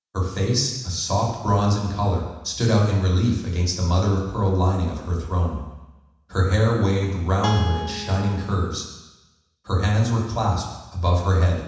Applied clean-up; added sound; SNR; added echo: none; Guitar; 9 dB; reverberation time 1.1 s.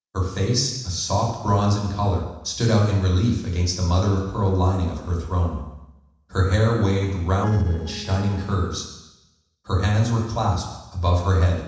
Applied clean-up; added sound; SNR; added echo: neural separator model SepFormer DNS4.